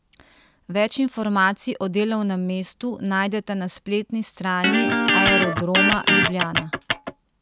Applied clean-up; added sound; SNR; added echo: none; Electric guitar; -4 dB; none.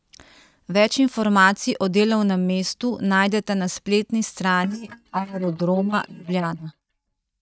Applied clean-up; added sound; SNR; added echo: neural mask model DeepFilterNet 3.